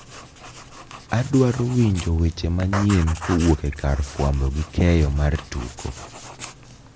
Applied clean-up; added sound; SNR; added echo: none; Writing; 15 dB; none.